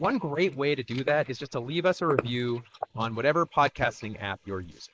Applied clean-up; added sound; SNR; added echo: neural mask model Resemble Enhance denoiser.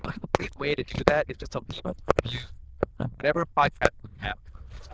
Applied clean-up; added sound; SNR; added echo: neural diffusion model UNIVERSE++.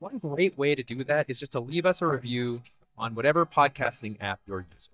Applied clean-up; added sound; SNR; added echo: neural mask model DeepFilterNet 3.